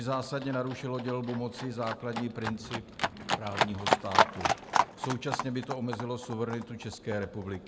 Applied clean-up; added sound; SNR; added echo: none; Livestock, farm animals, working animals; -2 dB; none.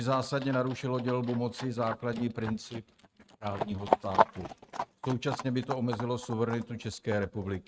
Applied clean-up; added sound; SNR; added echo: neural mask model RNNoise.